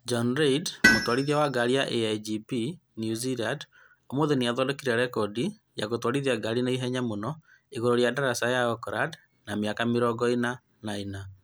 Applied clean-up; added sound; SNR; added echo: none; Tools; 2 dB; none.